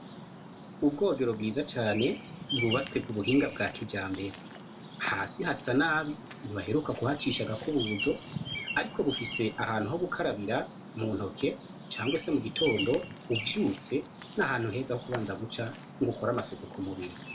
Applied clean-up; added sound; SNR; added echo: none; Bird vocalization, bird call, bird song; 9 dB; reverberation time 0.2 s.